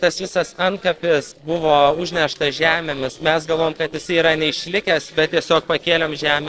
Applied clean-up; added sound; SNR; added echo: neural separator model SepFormer DNS4.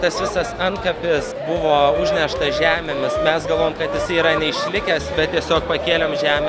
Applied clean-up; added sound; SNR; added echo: none; Chicken, rooster; 5 dB; none.